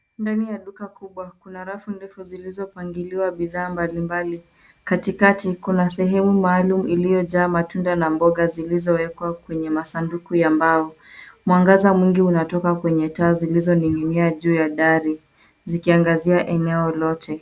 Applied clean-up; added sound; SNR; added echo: none; none; none; none.